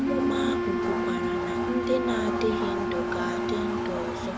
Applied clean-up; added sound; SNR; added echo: none; Engine + Wind instrument, woodwind instrument; -4 dB; none.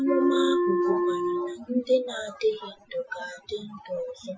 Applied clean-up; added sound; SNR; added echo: classical method Wiener filter.